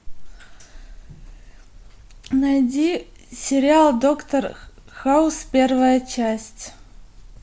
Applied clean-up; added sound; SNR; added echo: none; none; none; none.